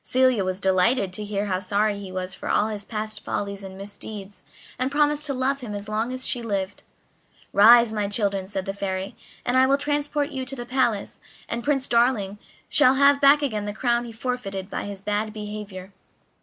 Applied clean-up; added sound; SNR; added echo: none; none; none; none.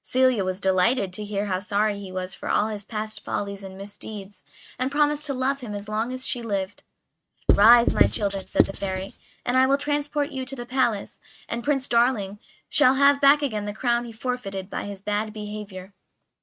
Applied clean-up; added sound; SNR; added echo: neural mask model RNNoise.